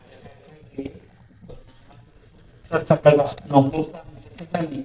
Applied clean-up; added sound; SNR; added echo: neural mask model DeepFilterNet 3.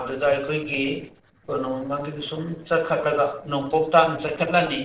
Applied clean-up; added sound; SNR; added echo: neural separator model SepFormer DNS4.